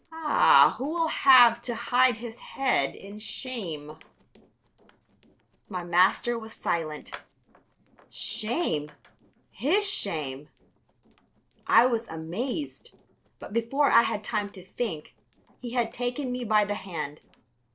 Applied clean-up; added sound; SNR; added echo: neural separator model SepFormer DNS4.